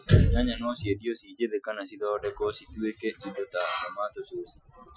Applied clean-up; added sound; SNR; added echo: classical method Wiener filter.